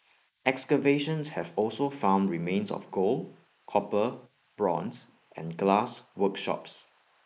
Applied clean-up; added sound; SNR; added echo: neural mask model Resemble Enhance denoiser.